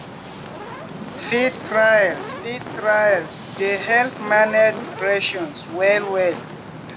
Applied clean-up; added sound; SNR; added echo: none; Fire; 12 dB; none.